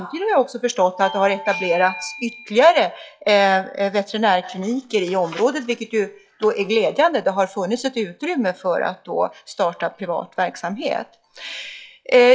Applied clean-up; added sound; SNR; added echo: classical method log-MMSE.